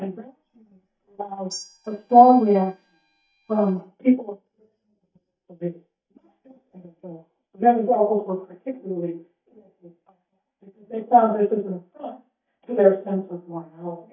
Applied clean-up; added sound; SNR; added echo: neural mask model DeepFilterNet 3.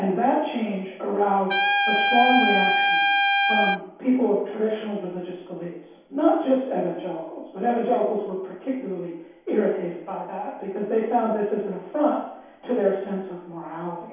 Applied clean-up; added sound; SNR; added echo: none; Trumpet; -4 dB; reverberation time 0.8 s.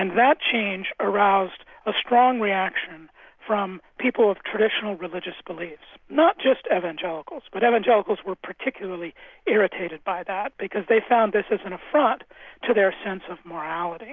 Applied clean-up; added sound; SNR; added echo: none; none; none; none.